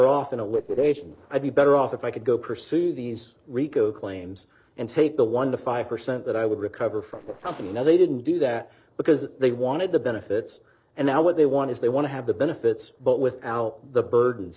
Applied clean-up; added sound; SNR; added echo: neural separator model SepFormer DNS4.